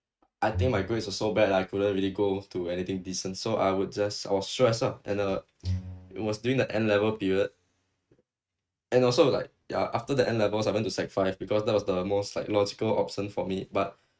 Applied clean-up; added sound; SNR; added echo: neural mask model RNNoise.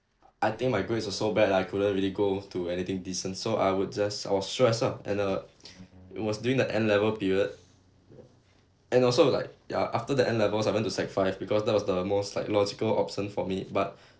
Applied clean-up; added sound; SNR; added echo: neural separator model SepFormer DNS4.